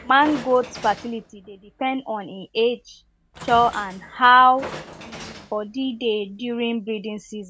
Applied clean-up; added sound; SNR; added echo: none; Train; 18 dB; none.